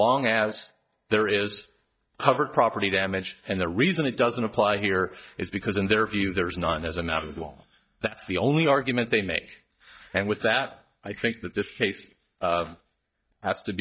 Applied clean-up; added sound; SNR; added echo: neural mask model DeepFilterNet 3.